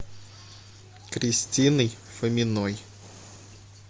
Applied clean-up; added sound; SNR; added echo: none; none; none; none.